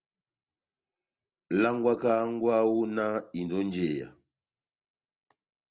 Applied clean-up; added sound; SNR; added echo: none; none; none; none.